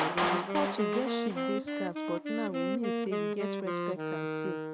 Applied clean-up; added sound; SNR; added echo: none; Clapping + Wind instrument, woodwind instrument; -4 dB; none.